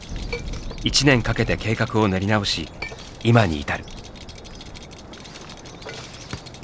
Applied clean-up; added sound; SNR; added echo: none; Rattle + Chink, clink; 18 dB; none.